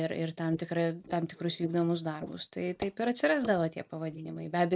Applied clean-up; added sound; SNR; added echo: neural mask model Resemble Enhance denoiser.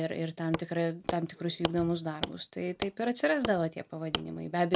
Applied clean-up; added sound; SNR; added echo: none; Wood; 8 dB; none.